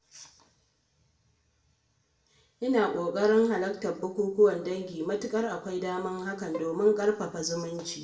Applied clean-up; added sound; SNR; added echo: none; Bowed string instrument; 16 dB; reverberation time 0.6 s.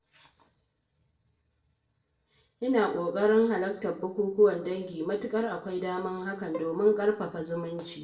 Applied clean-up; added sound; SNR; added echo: neural separator model SepFormer DNS4.